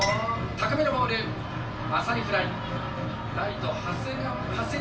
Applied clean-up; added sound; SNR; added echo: none; Strum; 17 dB; reverberation time 0.3 s.